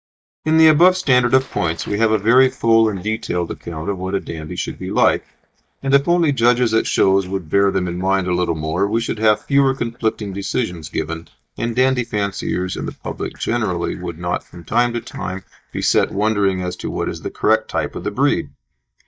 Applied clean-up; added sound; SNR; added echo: neural mask model DeepFilterNet 3.